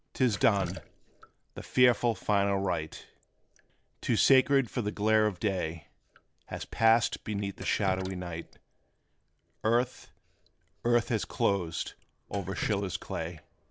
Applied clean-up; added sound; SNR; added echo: none; Drip; 19 dB; none.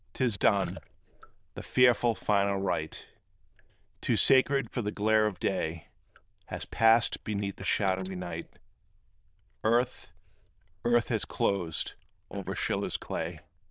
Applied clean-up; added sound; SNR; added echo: neural diffusion model UNIVERSE++.